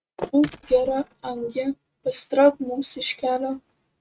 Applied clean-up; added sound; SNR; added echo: neural mask model RNNoise.